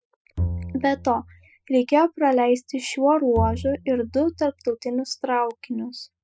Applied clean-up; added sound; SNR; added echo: classical method spectral subtraction.